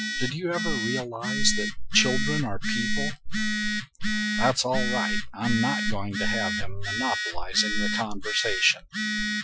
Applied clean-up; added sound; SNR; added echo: classical method Wiener filter.